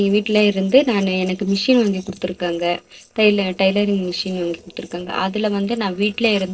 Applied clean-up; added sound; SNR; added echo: neural separator model SepFormer DNS4.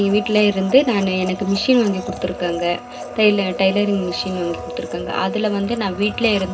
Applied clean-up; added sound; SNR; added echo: none; Domestic sounds, home sounds; 12 dB; reverberation time 0.2 s.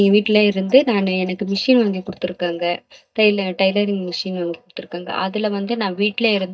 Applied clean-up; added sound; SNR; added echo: neural mask model DeepFilterNet 3.